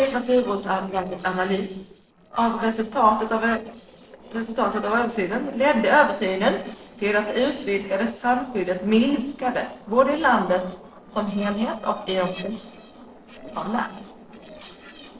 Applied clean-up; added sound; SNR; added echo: neural separator model SepFormer DNS4.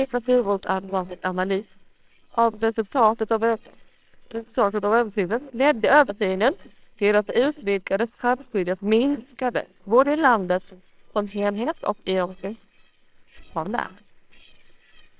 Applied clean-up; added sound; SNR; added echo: neural separator model SepFormer WHAMR!.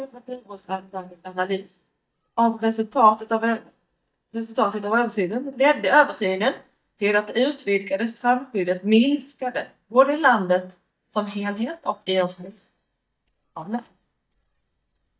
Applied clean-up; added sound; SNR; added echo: neural mask model DeepFilterNet 3.